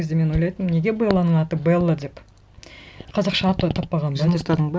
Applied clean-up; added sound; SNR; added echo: none; none; none; none.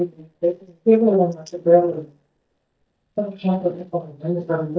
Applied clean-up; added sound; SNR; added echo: neural mask model DeepFilterNet 3.